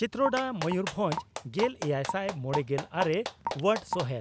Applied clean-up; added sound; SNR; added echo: none; Raindrop / Drip + Clapping; 7 dB; none.